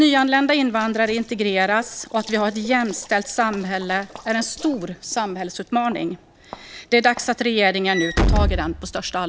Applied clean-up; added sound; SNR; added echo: none; Walk, footsteps / Slam; 8 dB; none.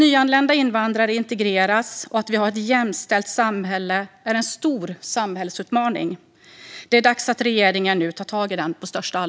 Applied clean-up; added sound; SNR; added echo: none; none; none; none.